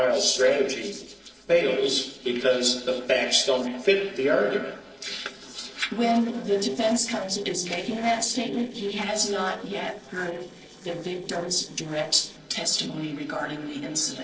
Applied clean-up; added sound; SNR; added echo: neural separator model SepFormer DNS4.